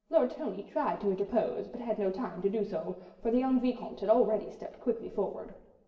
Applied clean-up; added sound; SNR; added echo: none; none; none; reverberation time 1.0 s.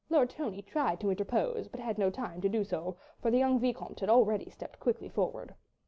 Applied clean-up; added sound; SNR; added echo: none; none; none; none.